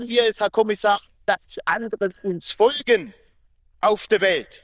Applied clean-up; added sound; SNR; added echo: neural diffusion model UNIVERSE++.